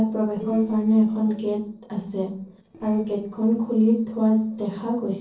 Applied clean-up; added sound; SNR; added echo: neural separator model SepFormer DNS4.